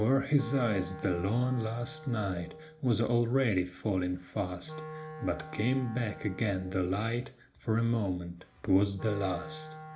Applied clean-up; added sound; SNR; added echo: none; Wind instrument, woodwind instrument; 16 dB; reverberation time 0.4 s.